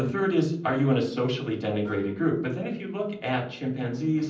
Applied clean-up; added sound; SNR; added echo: neural separator model SepFormer DNS4.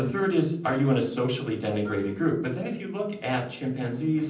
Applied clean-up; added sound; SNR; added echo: none; Wind instrument, woodwind instrument; 20 dB; reverberation time 0.6 s.